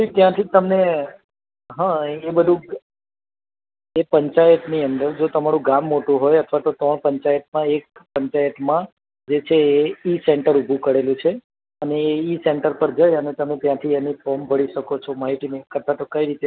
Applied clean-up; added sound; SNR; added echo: none; none; none; none.